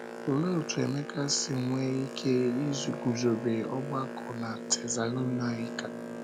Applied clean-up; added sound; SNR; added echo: none; Boat, Water vehicle; 8 dB; none.